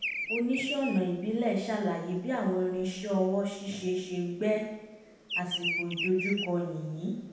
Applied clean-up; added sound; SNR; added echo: none; Bird vocalization, bird call, bird song; 9 dB; reverberation time 0.9 s.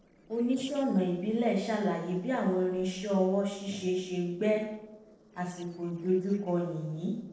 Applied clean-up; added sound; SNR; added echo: neural separator model SepFormer DNS4.